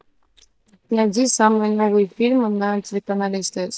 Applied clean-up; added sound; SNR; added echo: neural mask model DeepFilterNet 3.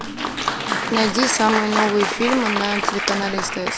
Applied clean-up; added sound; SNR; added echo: none; Applause; 1 dB; none.